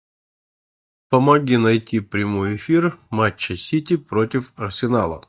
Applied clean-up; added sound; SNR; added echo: neural mask model DeepFilterNet 3.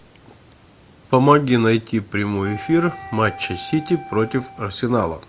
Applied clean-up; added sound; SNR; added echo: none; Wind instrument, woodwind instrument; 16 dB; none.